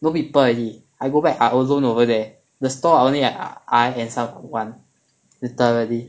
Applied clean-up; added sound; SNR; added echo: none; none; none; none.